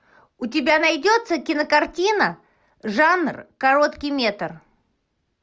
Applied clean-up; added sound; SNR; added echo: none; none; none; none.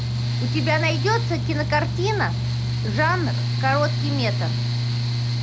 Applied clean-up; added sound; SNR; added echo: none; Mechanical fan; -3 dB; none.